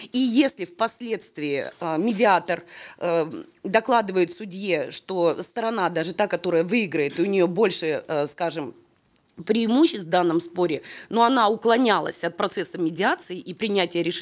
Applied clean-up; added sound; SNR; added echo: none; none; none; none.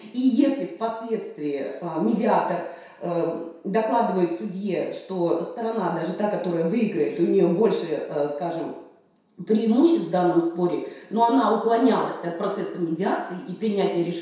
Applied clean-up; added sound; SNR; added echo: none; none; none; reverberation time 0.7 s.